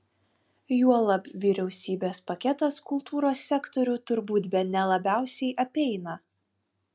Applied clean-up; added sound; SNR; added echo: none; none; none; none.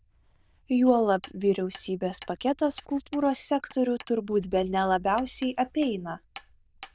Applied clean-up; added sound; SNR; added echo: neural diffusion model UNIVERSE++.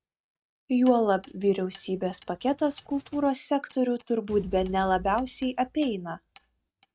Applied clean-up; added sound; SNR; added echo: neural mask model RNNoise.